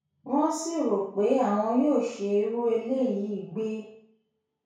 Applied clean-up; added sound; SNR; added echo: none; none; none; reverberation time 0.6 s.